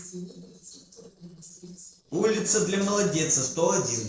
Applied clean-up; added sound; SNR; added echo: neural separator model SepFormer DNS4.